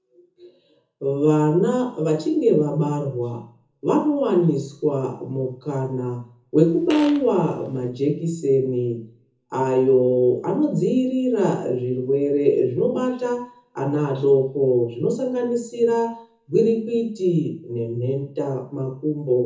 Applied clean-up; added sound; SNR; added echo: none; Fart; 16 dB; reverberation time 0.5 s.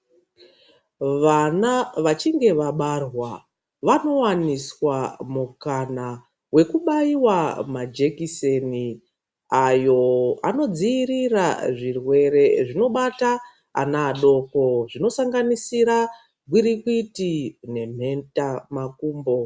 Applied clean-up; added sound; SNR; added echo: none; none; none; none.